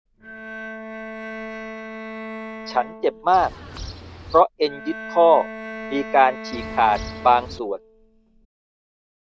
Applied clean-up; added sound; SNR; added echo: none; Bowed string instrument + Bird; 12 dB; none.